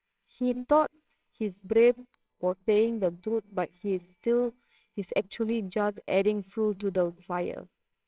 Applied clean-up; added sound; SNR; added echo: neural separator model SepFormer WHAMR!.